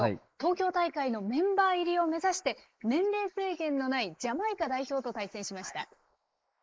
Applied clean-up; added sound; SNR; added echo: neural mask model Resemble Enhance denoiser.